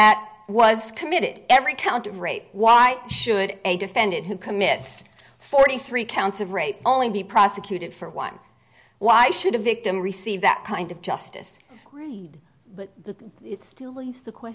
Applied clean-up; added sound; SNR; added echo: none; none; none; none.